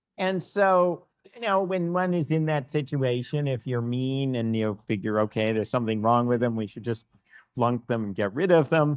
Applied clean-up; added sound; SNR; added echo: neural mask model DeepFilterNet 3.